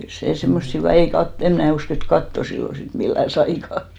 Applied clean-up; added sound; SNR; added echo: none; Buzz; 6 dB; none.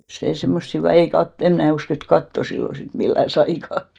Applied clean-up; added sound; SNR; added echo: neural mask model DeepFilterNet 3.